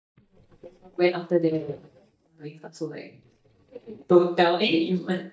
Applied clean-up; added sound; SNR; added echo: neural mask model DeepFilterNet 3.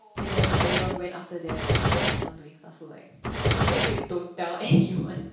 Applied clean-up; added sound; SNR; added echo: none; Drawer open or close; -5 dB; reverberation time 0.6 s.